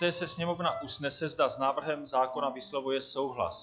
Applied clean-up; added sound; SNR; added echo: classical method log-MMSE.